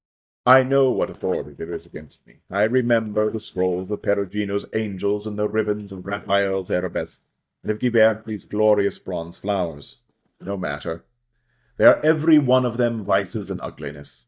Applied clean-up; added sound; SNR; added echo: neural mask model DeepFilterNet 3.